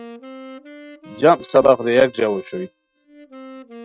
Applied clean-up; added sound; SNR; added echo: neural mask model RNNoise.